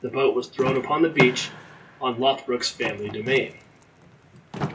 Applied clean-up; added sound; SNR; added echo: none; Door / Car; 9 dB; reverberation time 0.1 s.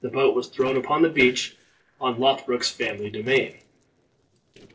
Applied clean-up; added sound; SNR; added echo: neural separator model SepFormer DNS4.